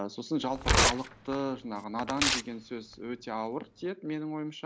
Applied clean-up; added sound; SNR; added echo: none; Tearing; -2 dB; none.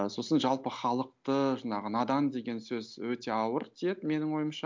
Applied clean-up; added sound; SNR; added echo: none; none; none; none.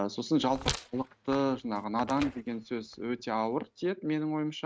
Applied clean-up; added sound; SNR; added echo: neural mask model RNNoise.